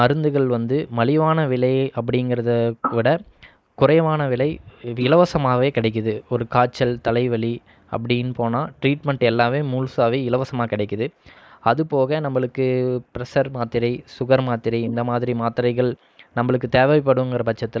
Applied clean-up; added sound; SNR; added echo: neural mask model Resemble Enhance denoiser.